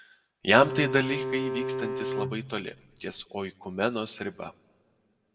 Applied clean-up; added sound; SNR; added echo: none; Bowed string instrument; 4 dB; reverberation time 1.0 s.